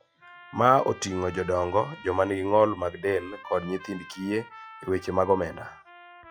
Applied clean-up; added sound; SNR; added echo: classical method log-MMSE.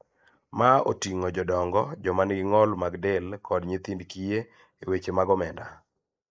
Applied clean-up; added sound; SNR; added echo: neural mask model Resemble Enhance denoiser.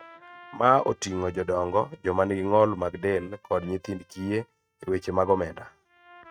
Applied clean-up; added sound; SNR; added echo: neural mask model RNNoise.